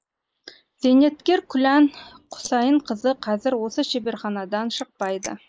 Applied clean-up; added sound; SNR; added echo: neural mask model Resemble Enhance denoiser.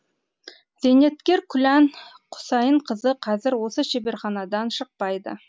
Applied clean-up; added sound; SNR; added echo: none; none; none; none.